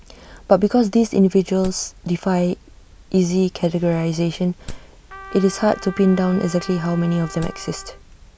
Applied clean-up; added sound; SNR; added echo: none; Trumpet + Wood; 16 dB; none.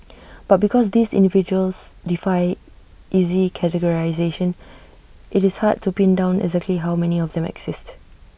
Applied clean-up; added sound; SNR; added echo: none; none; none; none.